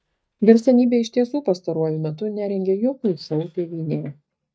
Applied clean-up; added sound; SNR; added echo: neural mask model DeepFilterNet 3.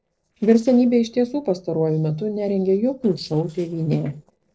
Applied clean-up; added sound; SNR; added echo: neural separator model SepFormer DNS4.